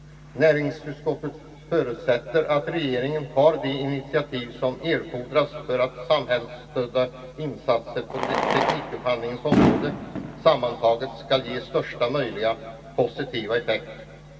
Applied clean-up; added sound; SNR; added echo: none; Fireworks; 7 dB; reverberation time 1.9 s.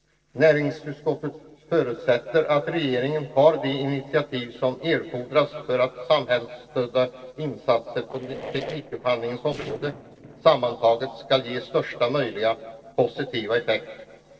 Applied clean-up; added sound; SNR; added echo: neural separator model SepFormer DNS4.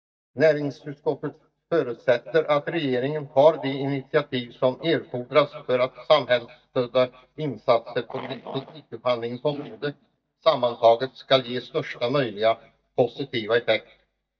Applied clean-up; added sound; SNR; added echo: neural mask model DeepFilterNet 3.